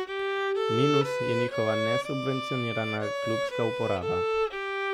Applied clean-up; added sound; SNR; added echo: none; Bowed string instrument; -2 dB; none.